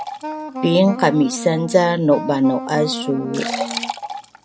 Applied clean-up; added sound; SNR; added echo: none; Wind instrument, woodwind instrument + Liquid; 8 dB; none.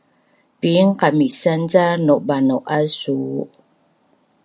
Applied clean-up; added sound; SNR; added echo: none; none; none; none.